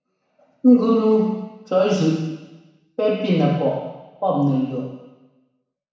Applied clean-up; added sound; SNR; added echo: none; none; none; reverberation time 1.1 s.